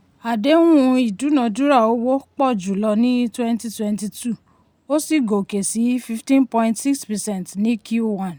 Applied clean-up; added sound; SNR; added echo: none; none; none; none.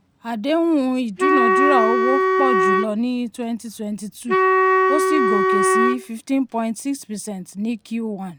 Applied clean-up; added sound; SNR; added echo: none; Wind instrument, woodwind instrument; -5 dB; none.